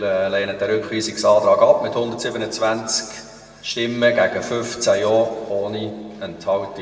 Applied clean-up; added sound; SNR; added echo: none; none; none; reverberation time 1.7 s.